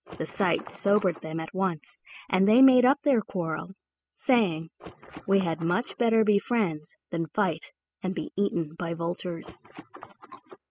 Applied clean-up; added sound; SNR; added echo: classical method spectral subtraction.